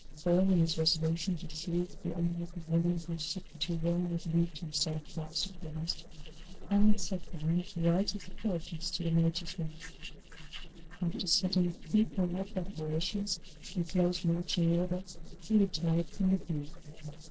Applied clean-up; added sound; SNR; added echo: neural separator model SepFormer DNS4.